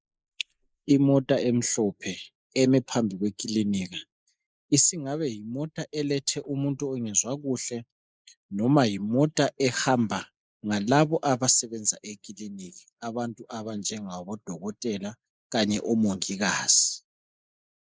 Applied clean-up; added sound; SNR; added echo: neural mask model Resemble Enhance denoiser.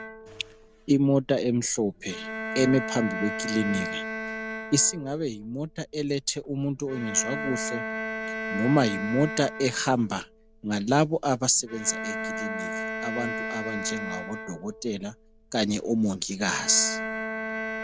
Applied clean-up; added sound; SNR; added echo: none; Bowed string instrument; 7 dB; none.